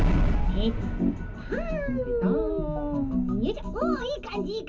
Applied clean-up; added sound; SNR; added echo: none; Explosion; 0 dB; reverberation time 0.4 s.